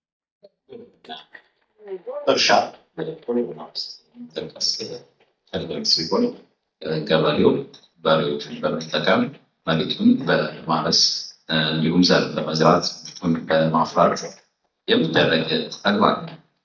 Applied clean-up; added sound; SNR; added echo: neural mask model DeepFilterNet 3.